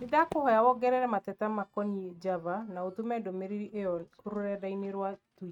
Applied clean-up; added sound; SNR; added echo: neural mask model RNNoise.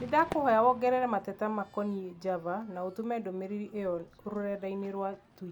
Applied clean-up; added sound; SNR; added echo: none; Crowd / Fireworks; 20 dB; none.